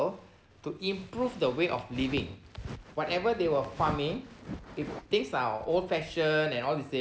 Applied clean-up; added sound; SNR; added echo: none; none; none; none.